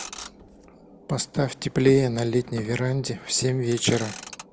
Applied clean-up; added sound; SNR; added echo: none; Motor vehicle (road); 18 dB; none.